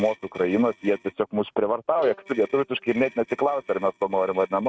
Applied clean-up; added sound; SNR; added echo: neural mask model RNNoise.